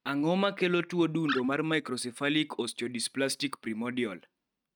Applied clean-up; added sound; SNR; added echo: neural mask model RNNoise.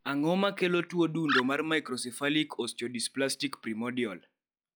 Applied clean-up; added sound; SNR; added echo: classical method log-MMSE.